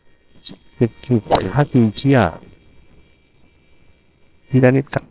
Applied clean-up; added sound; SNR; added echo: neural separator model SepFormer WHAMR!.